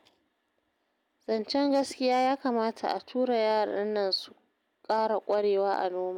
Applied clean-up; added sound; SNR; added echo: none; none; none; none.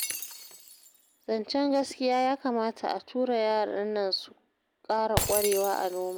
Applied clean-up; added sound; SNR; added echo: none; Shatter; 9 dB; none.